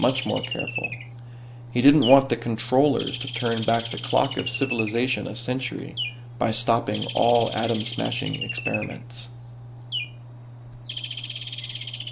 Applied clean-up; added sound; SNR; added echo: none; Bird; 10 dB; none.